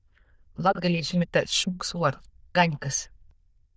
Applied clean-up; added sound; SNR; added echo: neural diffusion model UNIVERSE++.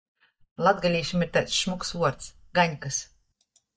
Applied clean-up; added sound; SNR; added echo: neural mask model DeepFilterNet 3.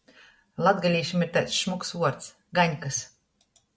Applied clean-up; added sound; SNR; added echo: none; none; none; none.